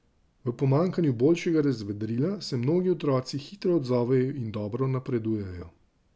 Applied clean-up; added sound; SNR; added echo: none; none; none; none.